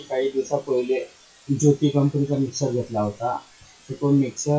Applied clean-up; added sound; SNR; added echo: classical method WPE with log-MMSE.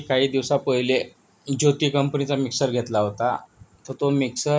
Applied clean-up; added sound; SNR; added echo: none; none; none; none.